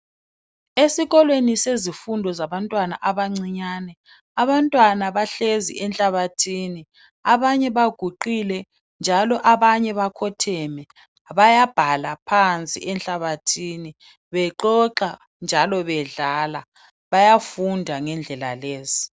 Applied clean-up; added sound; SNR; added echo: none; none; none; none.